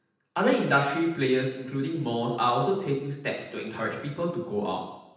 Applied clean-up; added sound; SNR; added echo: none; none; none; reverberation time 0.9 s.